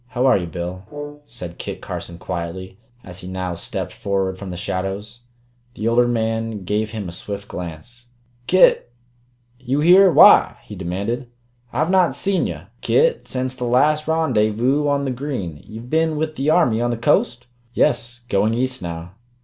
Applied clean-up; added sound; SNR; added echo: none; Brass instrument; 13 dB; none.